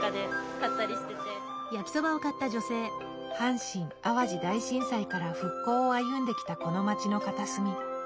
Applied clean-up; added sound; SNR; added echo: none; none; none; none.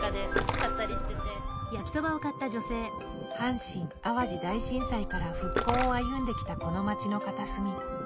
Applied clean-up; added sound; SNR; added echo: none; Wind + Splash, splatter; 3 dB; none.